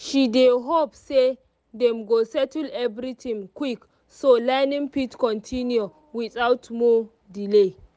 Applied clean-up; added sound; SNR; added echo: none; none; none; none.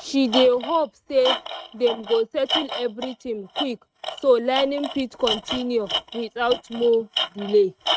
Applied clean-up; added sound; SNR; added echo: neural mask model RNNoise.